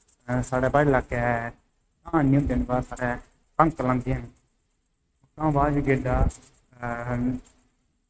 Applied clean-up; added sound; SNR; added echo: neural mask model RNNoise.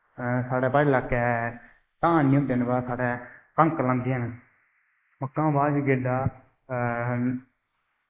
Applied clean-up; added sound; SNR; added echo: neural mask model Resemble Enhance denoiser.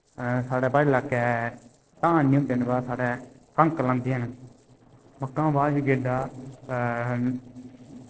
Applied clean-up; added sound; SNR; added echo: neural separator model SepFormer DNS4.